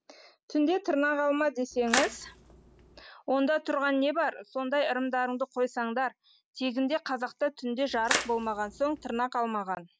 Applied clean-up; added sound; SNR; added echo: none; Splash, splatter; 5 dB; none.